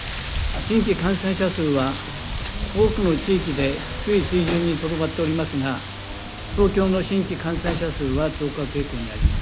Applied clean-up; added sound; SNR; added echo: none; Rain; 4 dB; none.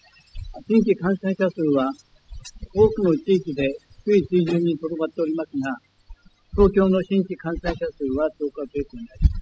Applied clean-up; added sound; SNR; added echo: classical method spectral subtraction.